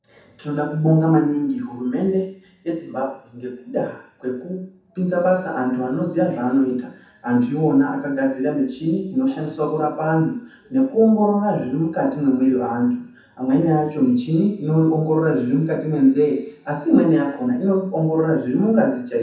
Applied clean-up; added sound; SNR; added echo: none; none; none; reverberation time 0.7 s.